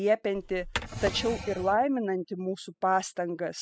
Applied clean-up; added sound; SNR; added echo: classical method spectral subtraction.